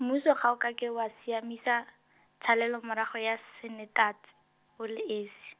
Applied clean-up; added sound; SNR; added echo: none; none; none; none.